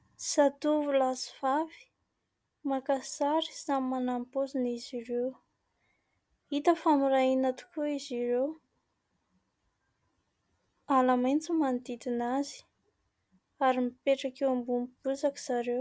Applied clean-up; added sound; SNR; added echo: none; none; none; none.